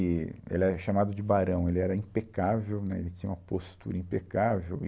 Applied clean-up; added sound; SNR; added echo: none; none; none; none.